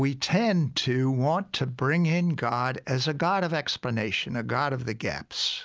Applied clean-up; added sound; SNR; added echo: none; none; none; none.